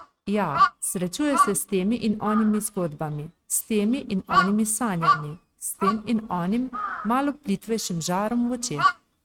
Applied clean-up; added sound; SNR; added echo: neural mask model RNNoise.